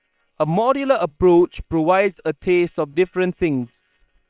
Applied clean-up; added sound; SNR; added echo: neural separator model SepFormer WHAM!.